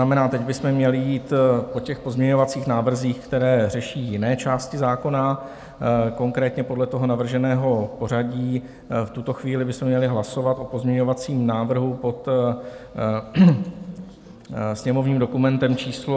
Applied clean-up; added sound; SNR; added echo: none; none; none; none.